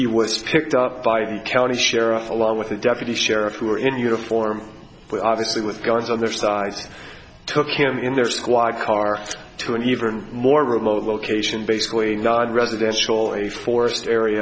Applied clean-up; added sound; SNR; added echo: none; none; none; none.